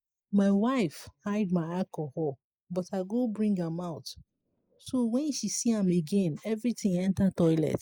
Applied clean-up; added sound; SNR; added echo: neural mask model Resemble Enhance denoiser.